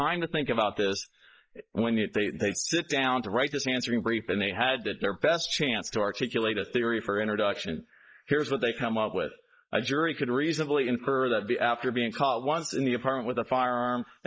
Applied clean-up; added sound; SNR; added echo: neural mask model Resemble Enhance denoiser.